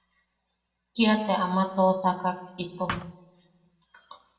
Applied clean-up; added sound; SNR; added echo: none; Thump, thud; 7 dB; reverberation time 1.1 s.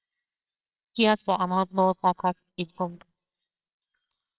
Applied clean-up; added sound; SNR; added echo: neural separator model SepFormer WHAMR!.